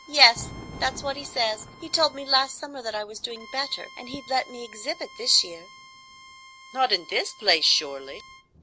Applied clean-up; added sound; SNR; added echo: none; Thunder + Bowed string instrument; 19 dB; none.